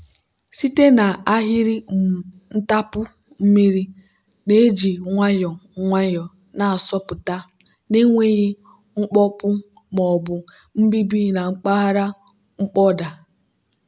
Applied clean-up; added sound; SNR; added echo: none; none; none; none.